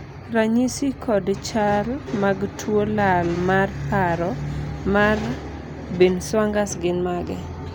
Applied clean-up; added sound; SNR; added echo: none; none; none; none.